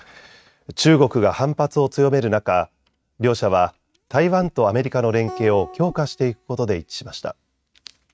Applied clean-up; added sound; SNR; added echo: neural mask model RNNoise.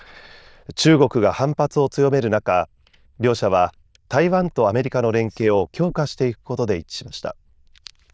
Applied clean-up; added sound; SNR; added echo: neural diffusion model UNIVERSE++.